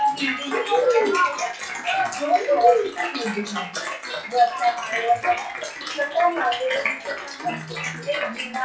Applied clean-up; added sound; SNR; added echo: classical method WPE with log-MMSE.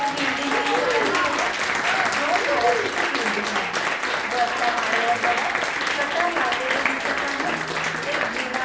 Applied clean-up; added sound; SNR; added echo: none; Applause; -5 dB; reverberation time 0.8 s.